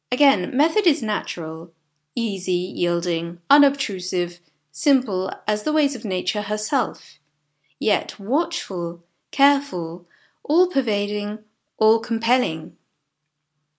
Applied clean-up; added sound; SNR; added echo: none; none; none; none.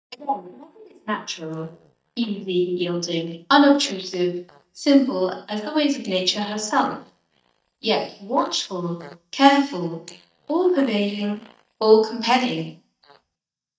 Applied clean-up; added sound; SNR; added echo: neural mask model DeepFilterNet 3.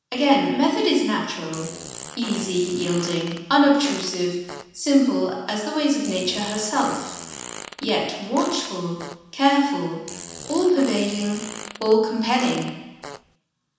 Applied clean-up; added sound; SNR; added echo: none; Fart; 14 dB; reverberation time 1.1 s.